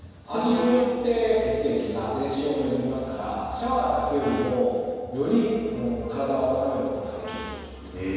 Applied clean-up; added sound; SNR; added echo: none; Brass instrument; 16 dB; reverberation time 1.9 s.